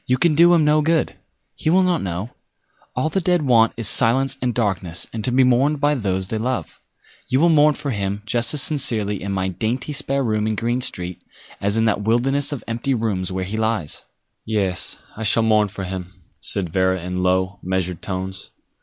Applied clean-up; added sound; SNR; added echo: none; none; none; none.